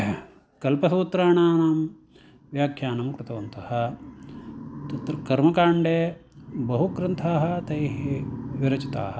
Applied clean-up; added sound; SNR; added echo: none; none; none; none.